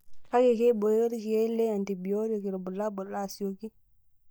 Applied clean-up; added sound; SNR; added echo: neural mask model DeepFilterNet 3.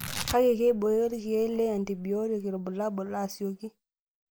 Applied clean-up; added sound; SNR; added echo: neural mask model Resemble Enhance denoiser.